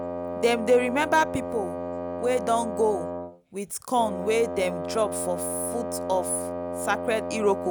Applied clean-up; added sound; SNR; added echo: none; Wind instrument, woodwind instrument; 5 dB; none.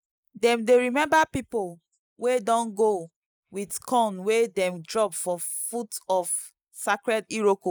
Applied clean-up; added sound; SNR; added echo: neural mask model Resemble Enhance denoiser.